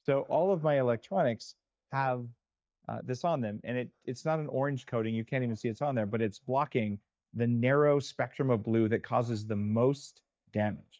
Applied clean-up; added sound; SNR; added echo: neural mask model DeepFilterNet 3.